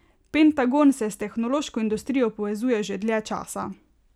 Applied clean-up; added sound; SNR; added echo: none; none; none; none.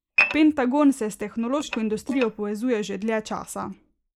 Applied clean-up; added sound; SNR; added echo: neural mask model Resemble Enhance denoiser.